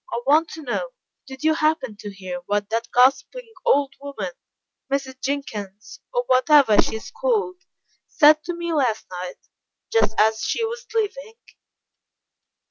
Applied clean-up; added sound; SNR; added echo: none; none; none; none.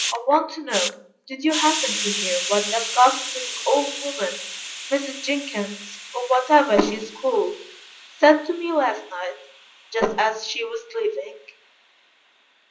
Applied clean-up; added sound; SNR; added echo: none; Hiss; 9 dB; reverberation time 0.5 s.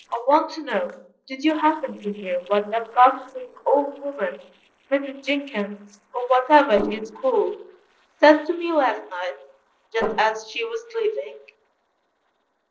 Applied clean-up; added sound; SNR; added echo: neural separator model SepFormer DNS4.